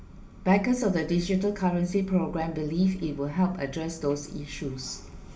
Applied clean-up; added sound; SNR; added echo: none; none; none; reverberation time 0.8 s.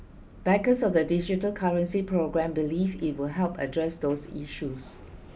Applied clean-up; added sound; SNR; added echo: none; none; none; none.